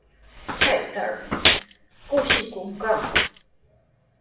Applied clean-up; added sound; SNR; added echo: none; Walk, footsteps; -3 dB; reverberation time 0.7 s.